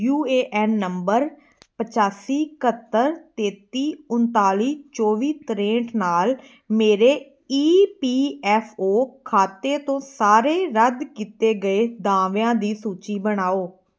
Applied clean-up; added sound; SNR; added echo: none; none; none; none.